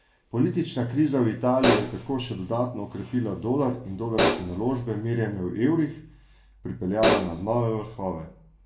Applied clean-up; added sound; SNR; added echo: none; Hi-hat; 1 dB; reverberation time 0.3 s.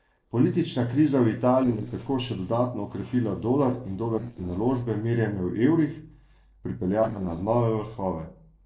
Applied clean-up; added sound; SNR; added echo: neural separator model SepFormer DNS4.